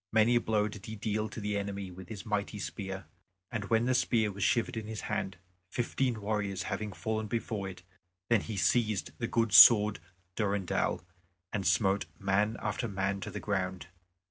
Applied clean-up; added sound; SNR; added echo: none; none; none; none.